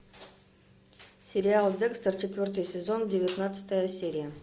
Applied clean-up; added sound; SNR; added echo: none; none; none; none.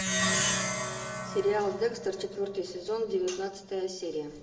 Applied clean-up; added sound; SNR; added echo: none; Plucked string instrument; 2 dB; reverberation time 1.0 s.